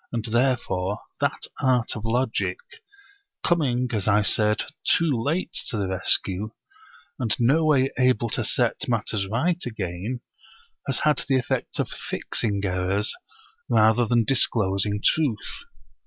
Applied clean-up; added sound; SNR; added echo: none; none; none; none.